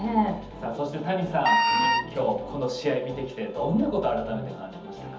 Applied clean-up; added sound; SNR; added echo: none; Wind instrument, woodwind instrument; -3 dB; reverberation time 0.7 s.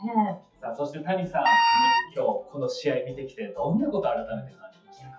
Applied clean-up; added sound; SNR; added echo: classical method WPE with log-MMSE.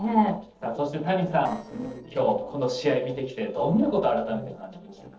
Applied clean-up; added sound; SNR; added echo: neural separator model SepFormer DNS4.